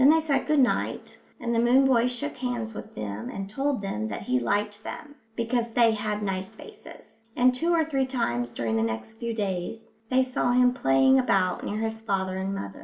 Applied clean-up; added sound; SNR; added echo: none; none; none; none.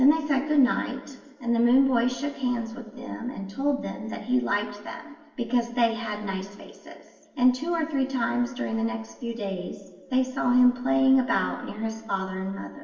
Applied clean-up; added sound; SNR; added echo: none; none; none; reverberation time 1.4 s.